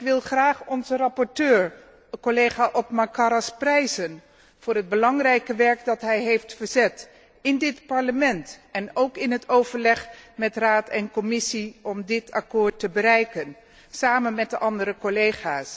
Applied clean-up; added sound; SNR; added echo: none; none; none; none.